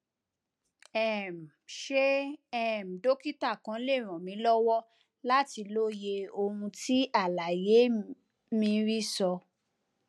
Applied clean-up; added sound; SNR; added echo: none; none; none; none.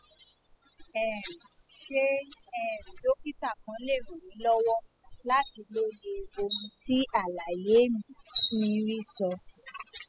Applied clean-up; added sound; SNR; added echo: classical method spectral subtraction.